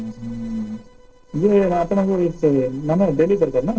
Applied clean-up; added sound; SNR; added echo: neural separator model SepFormer DNS4.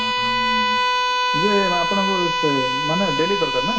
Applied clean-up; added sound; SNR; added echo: none; Bowed string instrument; -3 dB; reverberation time 0.7 s.